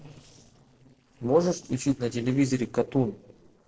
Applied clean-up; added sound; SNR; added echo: neural separator model SepFormer DNS4.